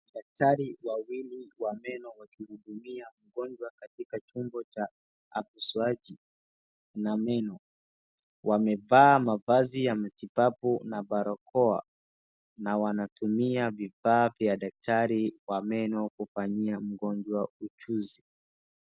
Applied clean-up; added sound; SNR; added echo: none; none; none; none.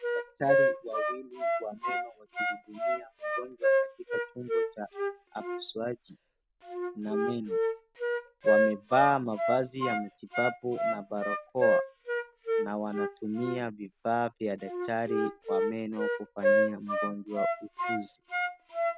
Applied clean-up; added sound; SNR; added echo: none; Wind instrument, woodwind instrument; -3 dB; none.